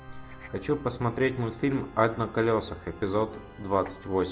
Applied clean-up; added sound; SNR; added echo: none; Organ; 19 dB; none.